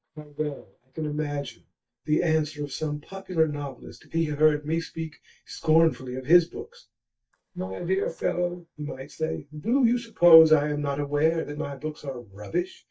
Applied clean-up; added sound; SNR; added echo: neural mask model DeepFilterNet 3.